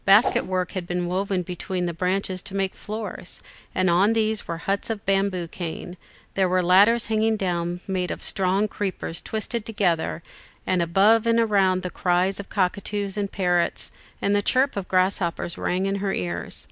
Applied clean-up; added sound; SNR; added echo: none; Whoosh, swoosh, swish; 4 dB; none.